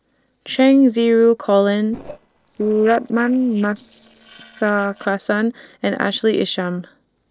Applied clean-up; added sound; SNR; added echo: neural separator model SepFormer DNS4.